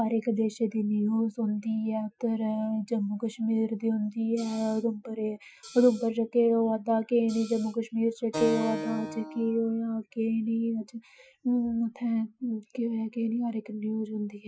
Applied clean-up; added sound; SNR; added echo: classical method Wiener filter.